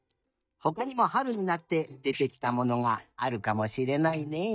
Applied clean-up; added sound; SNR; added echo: neural mask model DeepFilterNet 3.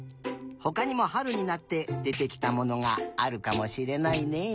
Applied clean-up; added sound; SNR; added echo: none; Packing tape, duct tape; 16 dB; none.